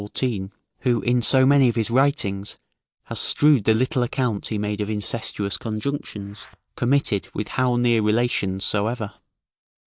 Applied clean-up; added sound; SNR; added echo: neural mask model DeepFilterNet 3.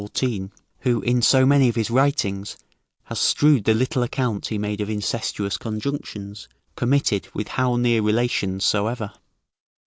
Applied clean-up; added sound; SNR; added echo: none; none; none; none.